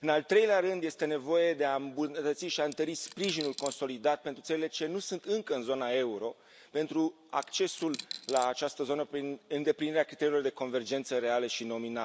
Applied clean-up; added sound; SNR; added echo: none; Coin (dropping); 13 dB; none.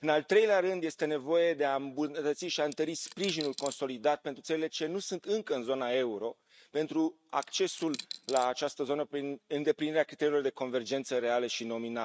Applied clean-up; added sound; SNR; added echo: neural mask model RNNoise.